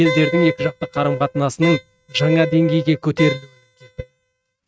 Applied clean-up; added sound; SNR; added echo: neural mask model RNNoise.